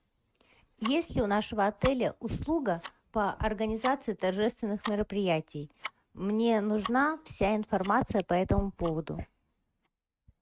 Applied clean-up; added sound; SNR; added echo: neural mask model RNNoise.